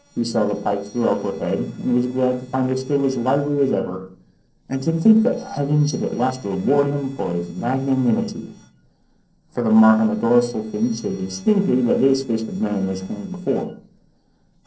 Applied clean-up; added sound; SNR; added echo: neural separator model SepFormer DNS4.